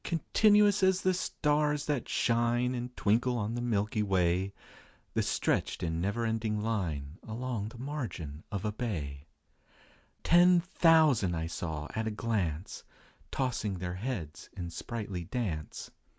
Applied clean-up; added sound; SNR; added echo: none; none; none; none.